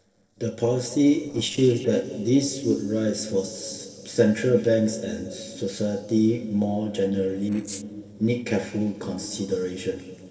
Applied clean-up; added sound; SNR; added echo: neural separator model SepFormer DNS4.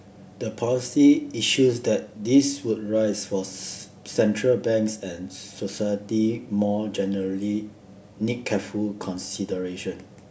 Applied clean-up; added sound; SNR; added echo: none; none; none; none.